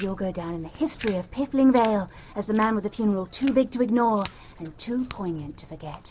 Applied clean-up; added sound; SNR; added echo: none; Chewing, mastication; 18 dB; none.